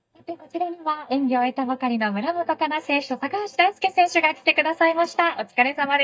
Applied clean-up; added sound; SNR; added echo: neural mask model DeepFilterNet 3.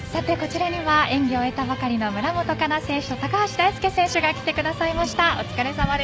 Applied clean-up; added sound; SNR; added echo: none; none; none; none.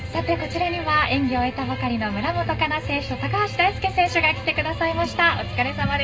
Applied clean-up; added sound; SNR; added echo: none; Bus; 19 dB; reverberation time 0.2 s.